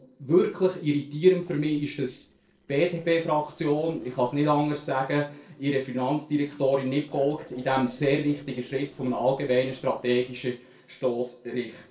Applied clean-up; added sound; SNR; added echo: neural separator model SepFormer DNS4.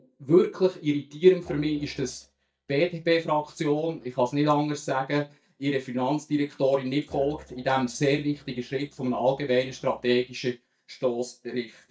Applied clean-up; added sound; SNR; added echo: neural mask model DeepFilterNet 3.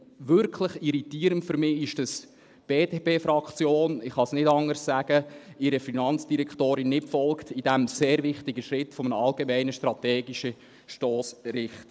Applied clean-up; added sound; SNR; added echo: none; none; none; none.